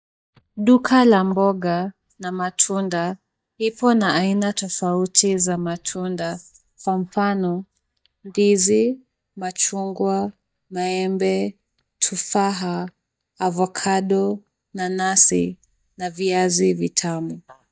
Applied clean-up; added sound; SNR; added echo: neural mask model DeepFilterNet 3.